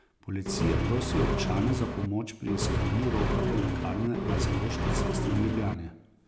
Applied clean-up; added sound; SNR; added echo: none; Accelerating, revving, vroom; -3 dB; none.